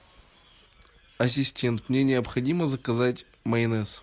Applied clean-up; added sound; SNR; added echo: none; none; none; none.